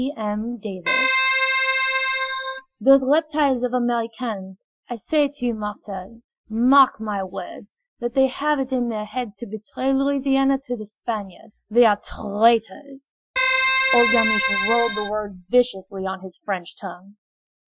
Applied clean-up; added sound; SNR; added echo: classical method Wiener filter.